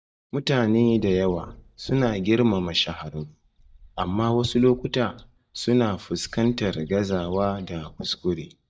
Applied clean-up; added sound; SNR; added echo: neural mask model DeepFilterNet 3.